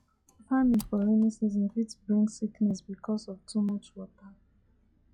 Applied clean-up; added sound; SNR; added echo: classical method log-MMSE.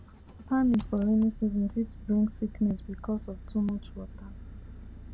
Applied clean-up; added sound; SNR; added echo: none; Engine; 14 dB; none.